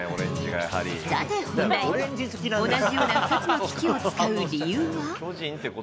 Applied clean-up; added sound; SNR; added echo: none; none; none; none.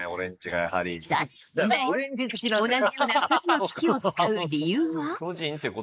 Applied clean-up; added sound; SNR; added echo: neural mask model Resemble Enhance denoiser.